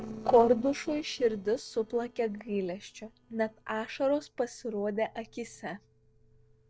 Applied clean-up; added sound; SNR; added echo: neural separator model SepFormer DNS4.